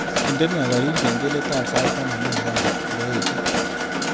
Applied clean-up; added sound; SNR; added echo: none; Mechanisms; -3 dB; none.